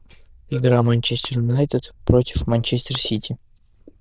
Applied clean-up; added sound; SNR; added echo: neural diffusion model UNIVERSE++.